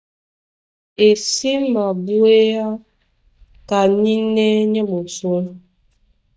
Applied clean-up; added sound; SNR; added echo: neural mask model DeepFilterNet 3.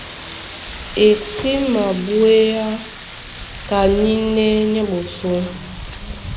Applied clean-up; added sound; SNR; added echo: none; Rain; 12 dB; none.